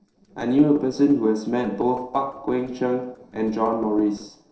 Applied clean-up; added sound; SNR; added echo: neural separator model SepFormer DNS4.